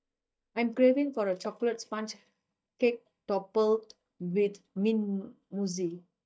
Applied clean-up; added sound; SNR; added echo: neural mask model DeepFilterNet 3.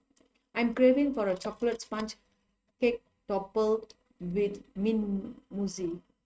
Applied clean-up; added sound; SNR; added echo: neural mask model RNNoise.